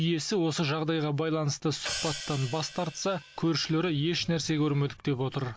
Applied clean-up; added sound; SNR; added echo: none; Hi-hat; 13 dB; none.